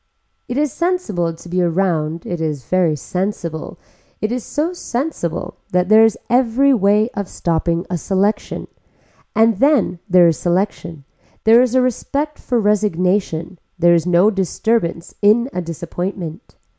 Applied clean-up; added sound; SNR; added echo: none; none; none; none.